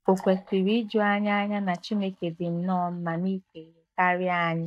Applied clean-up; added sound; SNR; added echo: neural mask model DeepFilterNet 3.